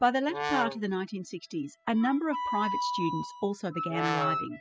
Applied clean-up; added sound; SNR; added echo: classical method spectral subtraction.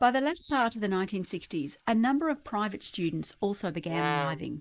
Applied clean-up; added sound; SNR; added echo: neural mask model Resemble Enhance denoiser.